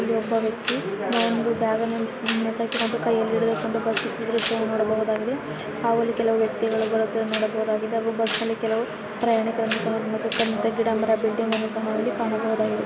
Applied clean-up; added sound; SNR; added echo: none; Camera; 10 dB; none.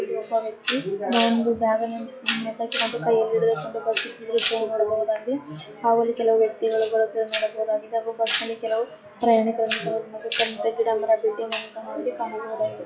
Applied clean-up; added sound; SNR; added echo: classical method log-MMSE.